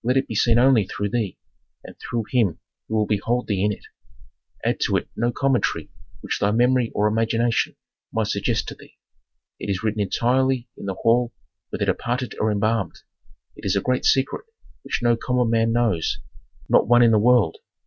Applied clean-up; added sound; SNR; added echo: none; none; none; none.